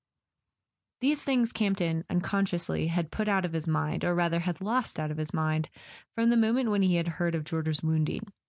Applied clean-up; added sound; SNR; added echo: none; none; none; none.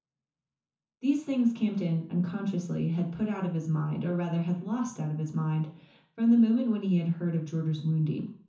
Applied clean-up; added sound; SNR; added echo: none; none; none; reverberation time 0.9 s.